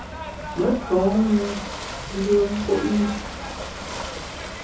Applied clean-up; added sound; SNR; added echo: none; Ocean / Boat, Water vehicle; 8 dB; reverberation time 0.5 s.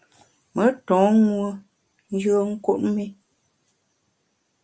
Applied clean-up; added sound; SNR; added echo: none; none; none; none.